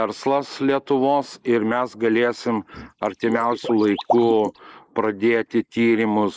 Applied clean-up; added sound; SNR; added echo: neural mask model Resemble Enhance denoiser.